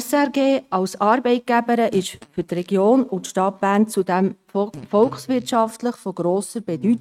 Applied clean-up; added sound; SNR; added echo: neural mask model RNNoise.